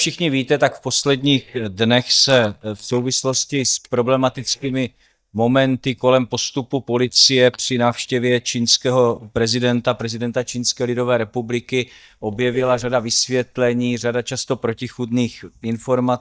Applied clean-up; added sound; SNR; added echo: neural mask model DeepFilterNet 3.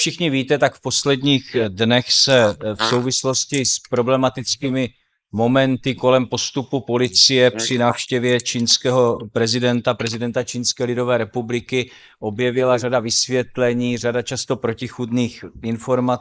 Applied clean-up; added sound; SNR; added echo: neural mask model Resemble Enhance denoiser.